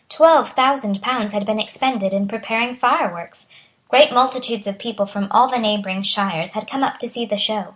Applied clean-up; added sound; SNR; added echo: none; none; none; none.